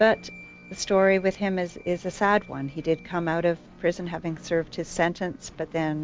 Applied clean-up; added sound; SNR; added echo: none; none; none; none.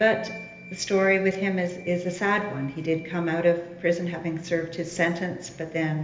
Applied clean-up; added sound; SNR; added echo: none; none; none; reverberation time 1.4 s.